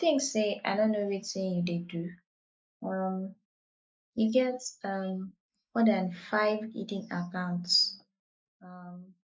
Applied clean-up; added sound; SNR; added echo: neural mask model Resemble Enhance denoiser.